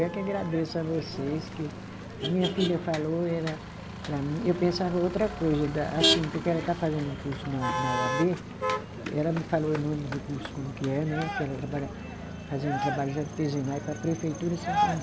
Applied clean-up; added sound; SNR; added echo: none; Motor vehicle (road); 4 dB; none.